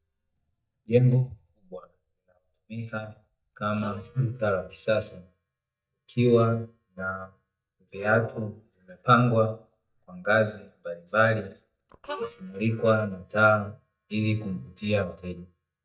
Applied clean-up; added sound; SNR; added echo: neural mask model DeepFilterNet 3.